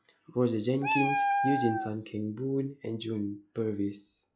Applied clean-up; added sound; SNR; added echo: classical method log-MMSE.